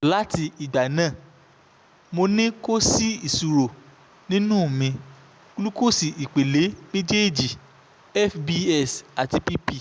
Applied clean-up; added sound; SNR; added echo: none; none; none; none.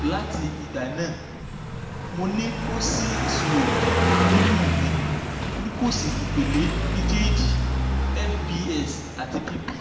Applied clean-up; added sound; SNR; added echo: none; Car passing by; -4 dB; reverberation time 1.0 s.